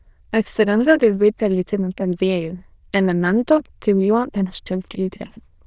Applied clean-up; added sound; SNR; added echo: neural diffusion model UNIVERSE++.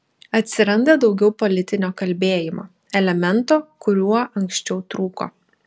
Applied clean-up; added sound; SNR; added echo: none; none; none; none.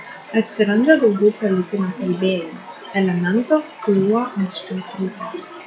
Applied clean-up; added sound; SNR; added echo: classical method log-MMSE.